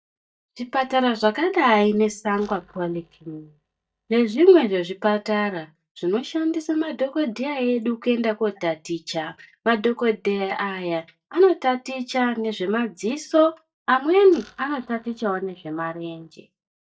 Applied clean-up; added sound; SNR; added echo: neural mask model DeepFilterNet 3.